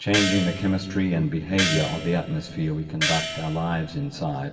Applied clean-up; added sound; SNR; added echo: none; Gong; 6 dB; reverberation time 1.9 s.